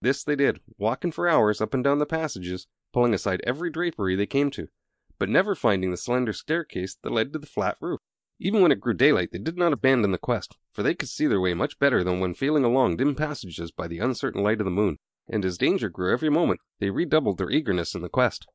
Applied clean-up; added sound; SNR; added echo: neural mask model Resemble Enhance denoiser.